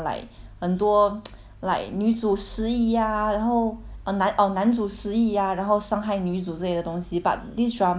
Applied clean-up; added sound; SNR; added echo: none; none; none; none.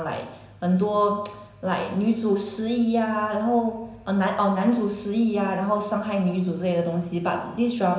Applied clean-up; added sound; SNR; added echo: none; none; none; reverberation time 0.9 s.